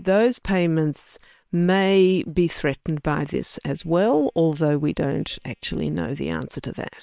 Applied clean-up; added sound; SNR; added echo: neural separator model SepFormer WHAM!.